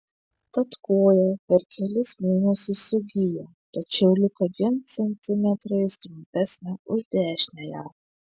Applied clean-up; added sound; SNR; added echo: none; none; none; none.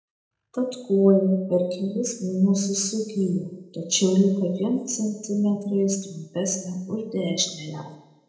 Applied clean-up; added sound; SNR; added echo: none; none; none; reverberation time 0.7 s.